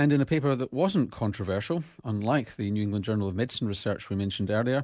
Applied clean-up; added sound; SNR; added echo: none; none; none; none.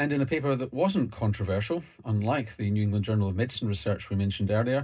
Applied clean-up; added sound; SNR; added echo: none; none; none; reverberation time 0.2 s.